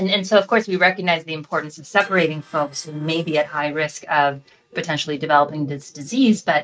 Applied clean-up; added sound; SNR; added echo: neural mask model RNNoise.